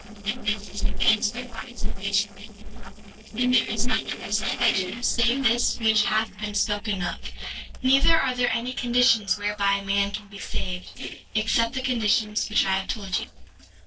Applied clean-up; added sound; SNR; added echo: neural separator model SepFormer DNS4.